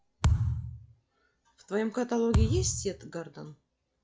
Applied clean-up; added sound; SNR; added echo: classical method log-MMSE.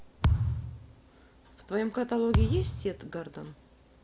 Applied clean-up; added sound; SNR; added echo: none; Thump, thud; -3 dB; none.